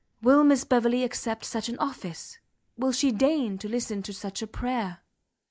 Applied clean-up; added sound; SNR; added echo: neural mask model Resemble Enhance denoiser.